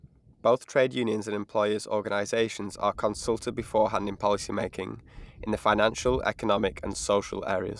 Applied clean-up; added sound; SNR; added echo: none; Thunder; 20 dB; none.